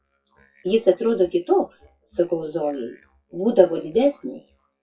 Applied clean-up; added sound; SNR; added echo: classical method WPE with log-MMSE.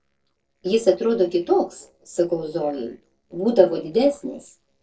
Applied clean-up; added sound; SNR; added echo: neural separator model SepFormer DNS4.